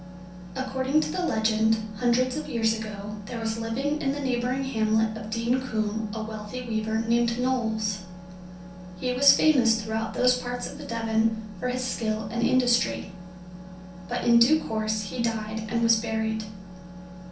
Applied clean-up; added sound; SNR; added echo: none; none; none; reverberation time 0.6 s.